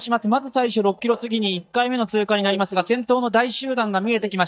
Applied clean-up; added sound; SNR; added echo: neural mask model DeepFilterNet 3.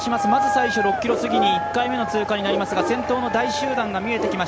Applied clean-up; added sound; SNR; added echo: none; Bark; 11 dB; none.